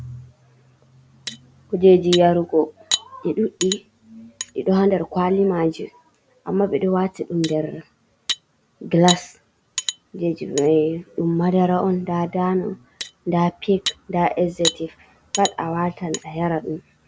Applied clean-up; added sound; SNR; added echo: none; Cutlery, silverware; 10 dB; none.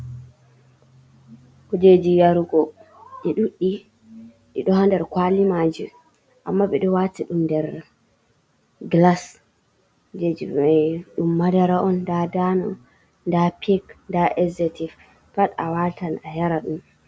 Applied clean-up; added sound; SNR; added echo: none; none; none; none.